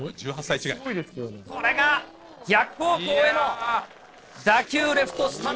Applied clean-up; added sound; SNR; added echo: neural separator model SepFormer DNS4.